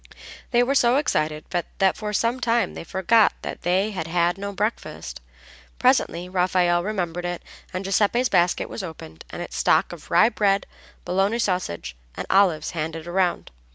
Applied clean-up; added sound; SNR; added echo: none; none; none; none.